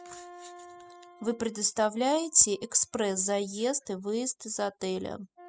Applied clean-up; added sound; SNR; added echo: classical method spectral subtraction.